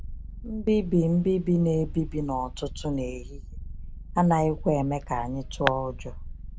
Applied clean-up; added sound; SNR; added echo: none; Purr; 11 dB; none.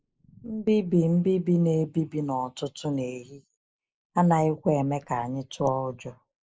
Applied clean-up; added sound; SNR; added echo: neural mask model Resemble Enhance denoiser.